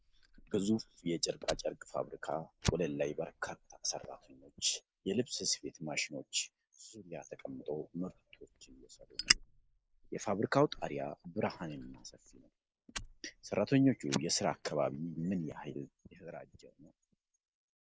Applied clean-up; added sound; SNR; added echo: neural mask model Resemble Enhance denoiser.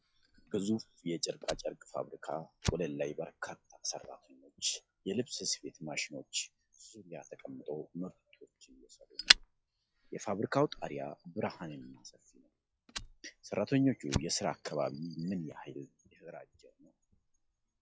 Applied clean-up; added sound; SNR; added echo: classical method log-MMSE.